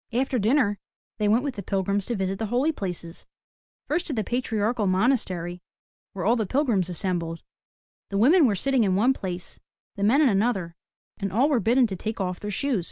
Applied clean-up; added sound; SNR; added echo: none; none; none; none.